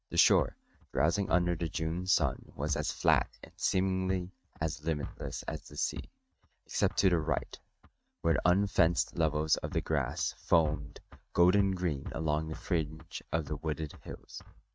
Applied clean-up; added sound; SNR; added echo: neural mask model RNNoise.